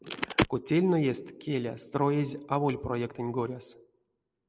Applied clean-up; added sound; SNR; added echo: none; none; none; none.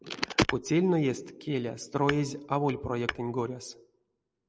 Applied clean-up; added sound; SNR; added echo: none; Tap / Hammer; 12 dB; none.